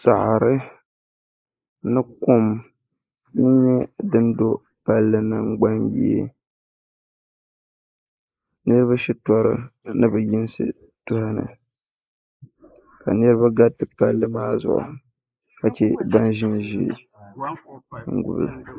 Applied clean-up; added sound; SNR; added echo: neural mask model Resemble Enhance denoiser.